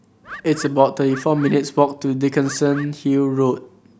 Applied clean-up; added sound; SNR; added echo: none; Bird; 17 dB; none.